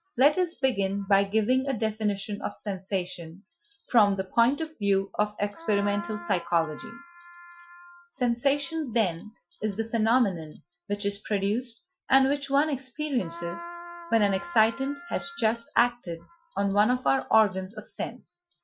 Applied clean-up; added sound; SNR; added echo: classical method Wiener filter.